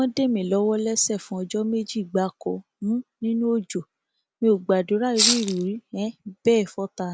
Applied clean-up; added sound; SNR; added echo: none; Rattle (instrument); -2 dB; none.